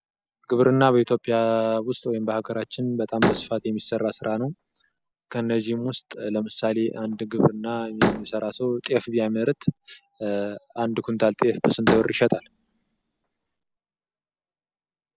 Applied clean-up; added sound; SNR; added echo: none; Slam; 7 dB; none.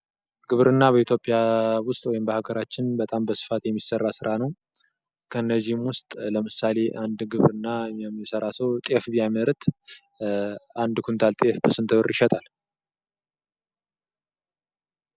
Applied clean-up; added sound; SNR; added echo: none; none; none; none.